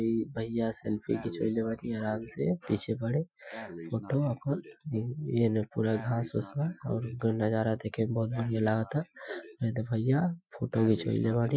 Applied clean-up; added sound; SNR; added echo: classical method Wiener filter.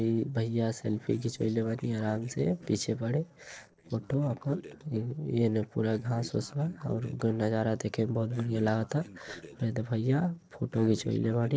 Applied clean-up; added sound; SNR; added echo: neural separator model SepFormer DNS4.